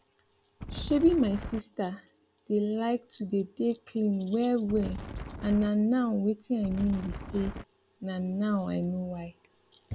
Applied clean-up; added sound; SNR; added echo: none; Wind; 9 dB; none.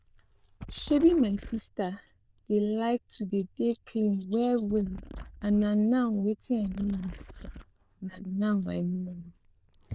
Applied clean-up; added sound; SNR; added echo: neural diffusion model UNIVERSE++.